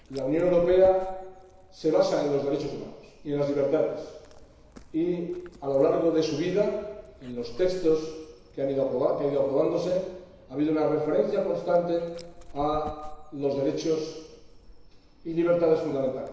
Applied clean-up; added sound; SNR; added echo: none; Dog; 19 dB; reverberation time 1.0 s.